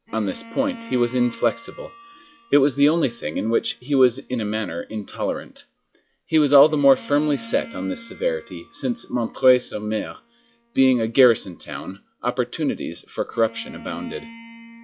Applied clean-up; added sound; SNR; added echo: classical method log-MMSE.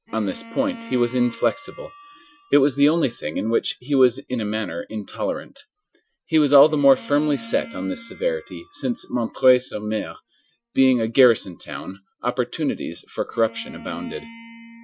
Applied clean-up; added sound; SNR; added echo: classical method Wiener filter.